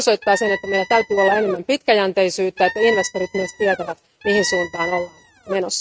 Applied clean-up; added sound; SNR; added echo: neural mask model RNNoise.